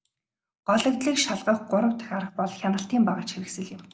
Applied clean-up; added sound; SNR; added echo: neural mask model Resemble Enhance denoiser.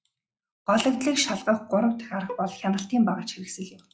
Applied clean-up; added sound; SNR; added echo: classical method log-MMSE.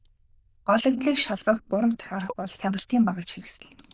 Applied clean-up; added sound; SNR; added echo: neural diffusion model UNIVERSE++.